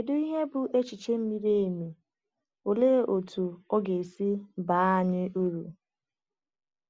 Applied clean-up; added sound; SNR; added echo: none; none; none; none.